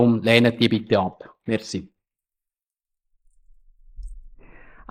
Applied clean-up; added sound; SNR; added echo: neural mask model Resemble Enhance denoiser.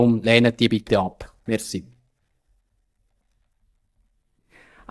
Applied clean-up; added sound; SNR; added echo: neural mask model DeepFilterNet 3.